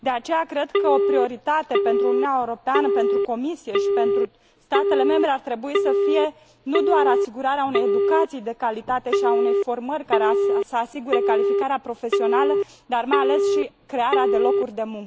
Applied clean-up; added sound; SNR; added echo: none; Telephone; -3 dB; none.